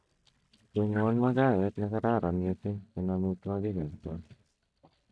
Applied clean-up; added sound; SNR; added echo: neural mask model DeepFilterNet 3.